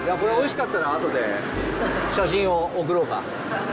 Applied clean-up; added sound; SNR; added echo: none; none; none; none.